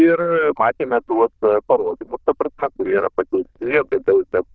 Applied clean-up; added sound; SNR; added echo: neural diffusion model UNIVERSE++.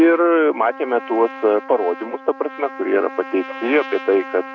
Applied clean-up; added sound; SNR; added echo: none; Trumpet; 15 dB; none.